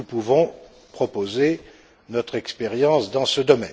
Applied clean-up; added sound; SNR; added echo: none; none; none; none.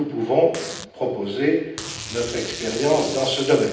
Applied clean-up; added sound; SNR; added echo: none; Packing tape, duct tape; 13 dB; reverberation time 0.9 s.